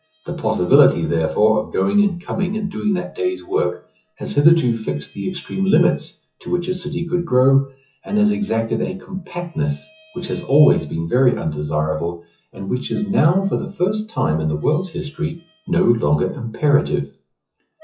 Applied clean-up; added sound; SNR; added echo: classical method WPE with log-MMSE.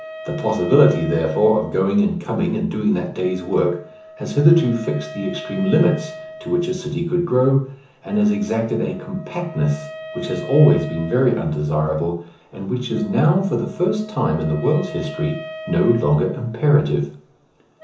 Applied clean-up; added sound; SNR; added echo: none; Wind instrument, woodwind instrument; 17 dB; reverberation time 0.7 s.